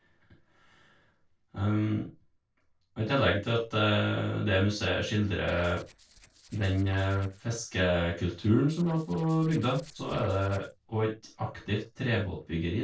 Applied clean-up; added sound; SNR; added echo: neural separator model SepFormer DNS4.